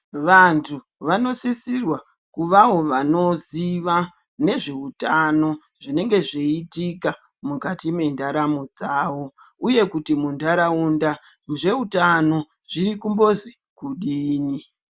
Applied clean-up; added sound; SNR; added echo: none; none; none; none.